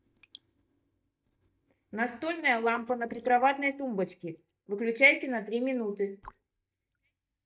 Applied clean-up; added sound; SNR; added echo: neural mask model DeepFilterNet 3.